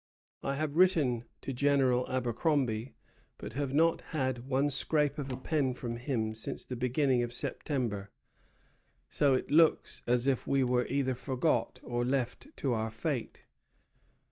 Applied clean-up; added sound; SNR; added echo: neural mask model DeepFilterNet 3.